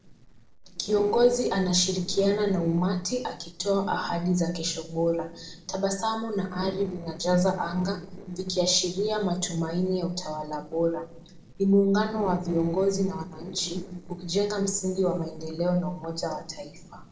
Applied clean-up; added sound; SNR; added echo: neural separator model SepFormer DNS4.